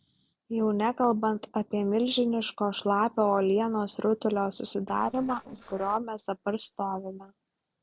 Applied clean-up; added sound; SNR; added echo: neural separator model SepFormer DNS4.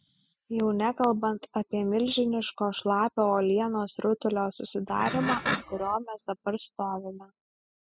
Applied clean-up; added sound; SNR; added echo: classical method spectral subtraction.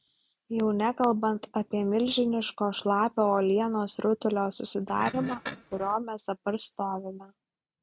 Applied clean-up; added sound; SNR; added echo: neural mask model RNNoise.